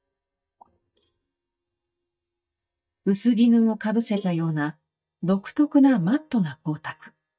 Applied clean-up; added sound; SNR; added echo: neural mask model DeepFilterNet 3.